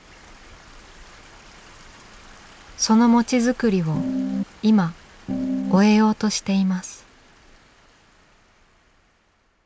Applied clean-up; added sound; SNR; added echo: none; Piano; 1 dB; none.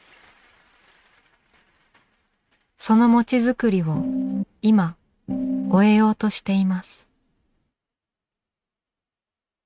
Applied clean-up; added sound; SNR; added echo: neural mask model RNNoise.